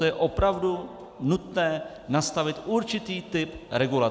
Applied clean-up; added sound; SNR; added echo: none; none; none; none.